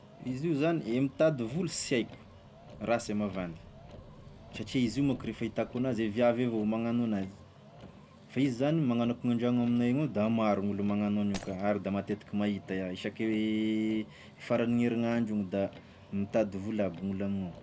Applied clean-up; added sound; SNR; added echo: none; Motor vehicle (road) + Shatter; 19 dB; none.